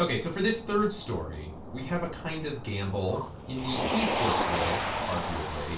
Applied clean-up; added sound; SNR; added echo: none; Motor vehicle (road); 2 dB; reverberation time 0.3 s.